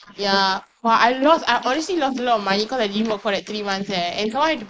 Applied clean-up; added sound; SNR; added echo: neural mask model Resemble Enhance denoiser.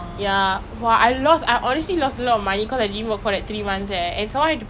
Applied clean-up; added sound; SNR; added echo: none; none; none; none.